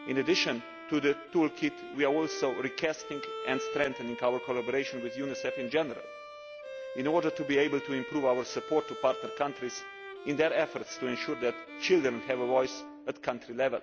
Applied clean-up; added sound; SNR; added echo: none; Bowed string instrument; 11 dB; none.